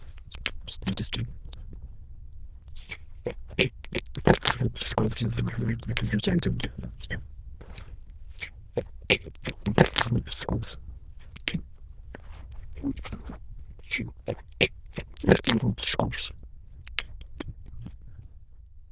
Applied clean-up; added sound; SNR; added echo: neural diffusion model UNIVERSE++.